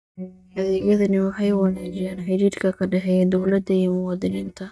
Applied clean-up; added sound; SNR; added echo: neural mask model DeepFilterNet 3.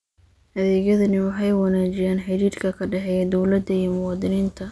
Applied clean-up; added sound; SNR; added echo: none; none; none; none.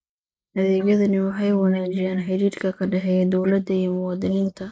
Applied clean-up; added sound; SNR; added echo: neural mask model Resemble Enhance denoiser.